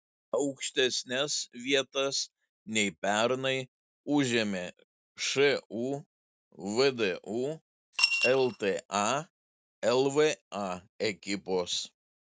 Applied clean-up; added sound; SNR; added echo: neural mask model RNNoise.